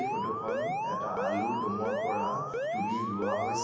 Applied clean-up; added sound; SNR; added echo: none; Alarm; -2 dB; reverberation time 1.2 s.